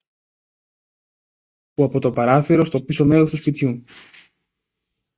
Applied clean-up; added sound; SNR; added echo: neural mask model DeepFilterNet 3.